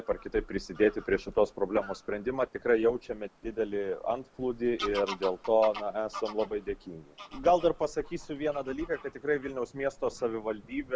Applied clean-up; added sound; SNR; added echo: none; Bird vocalization, bird call, bird song / Fowl; 16 dB; none.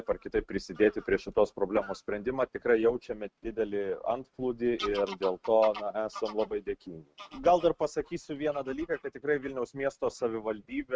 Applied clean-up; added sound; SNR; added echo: neural mask model RNNoise.